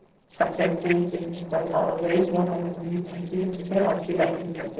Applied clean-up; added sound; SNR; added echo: neural separator model SepFormer DNS4.